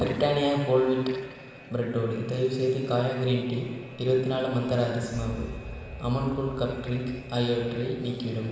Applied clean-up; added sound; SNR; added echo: none; Alarm; 17 dB; reverberation time 1.3 s.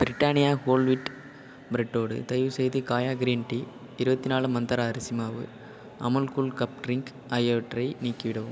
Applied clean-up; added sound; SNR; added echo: none; none; none; none.